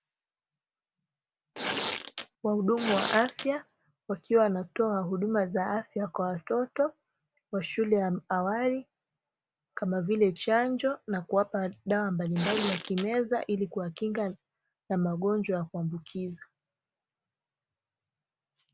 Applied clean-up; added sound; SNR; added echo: none; Tearing; 0 dB; none.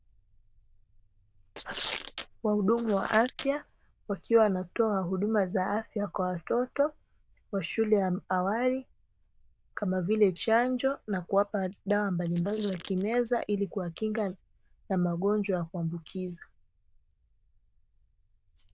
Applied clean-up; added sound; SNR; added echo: neural diffusion model UNIVERSE++.